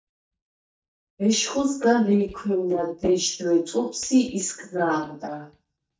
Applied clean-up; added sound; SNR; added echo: neural mask model DeepFilterNet 3.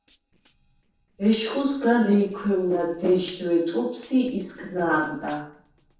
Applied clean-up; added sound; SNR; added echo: neural separator model SepFormer DNS4.